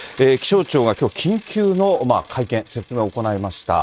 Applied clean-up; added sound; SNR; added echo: neural mask model RNNoise.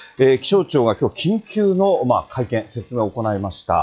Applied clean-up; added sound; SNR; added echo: classical method log-MMSE.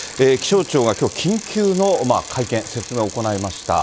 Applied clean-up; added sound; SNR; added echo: none; Bicycle; 15 dB; none.